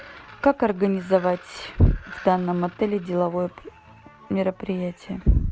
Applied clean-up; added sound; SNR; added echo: none; none; none; none.